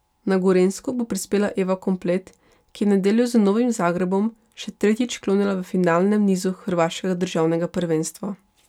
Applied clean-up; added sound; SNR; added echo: none; none; none; none.